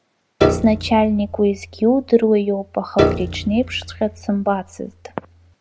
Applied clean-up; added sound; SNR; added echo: none; Piano; 5 dB; none.